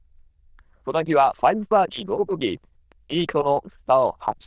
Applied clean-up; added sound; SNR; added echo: neural diffusion model UNIVERSE++.